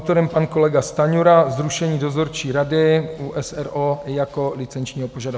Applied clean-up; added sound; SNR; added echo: none; none; none; none.